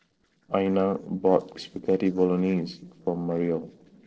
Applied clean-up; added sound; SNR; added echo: neural separator model SepFormer DNS4.